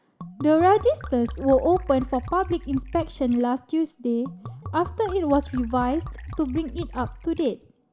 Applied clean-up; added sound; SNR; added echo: none; Liquid; 12 dB; none.